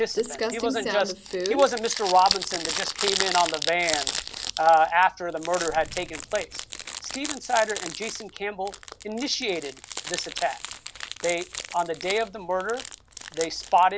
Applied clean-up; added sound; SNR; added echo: none; Crumpling, crinkling; 6 dB; none.